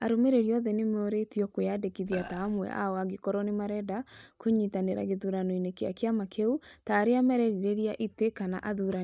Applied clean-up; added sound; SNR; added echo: none; Burping, eructation; 13 dB; none.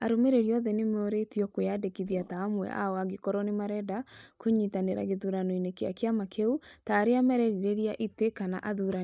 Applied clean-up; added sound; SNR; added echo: neural mask model Resemble Enhance denoiser.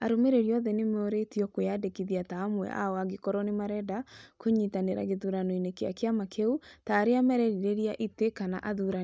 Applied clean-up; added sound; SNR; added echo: none; none; none; none.